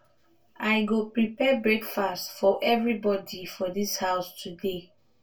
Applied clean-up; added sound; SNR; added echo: none; none; none; reverberation time 0.2 s.